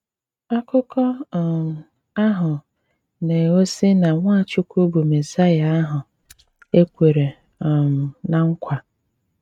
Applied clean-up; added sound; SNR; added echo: neural mask model RNNoise.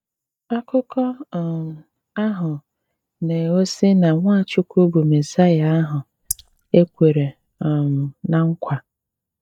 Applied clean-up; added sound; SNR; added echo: neural mask model DeepFilterNet 3.